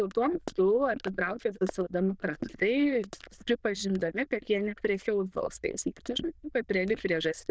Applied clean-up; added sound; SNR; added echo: neural diffusion model UNIVERSE++.